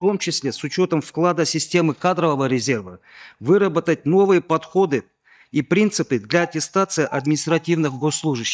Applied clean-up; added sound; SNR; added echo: neural mask model DeepFilterNet 3.